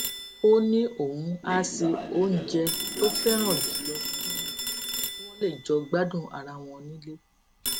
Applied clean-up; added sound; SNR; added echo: none; Telephone + Train; 6 dB; none.